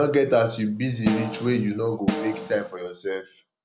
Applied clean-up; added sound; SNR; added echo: none; Snare drum; 4 dB; none.